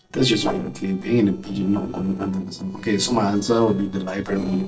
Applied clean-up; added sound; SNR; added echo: neural separator model SepFormer DNS4.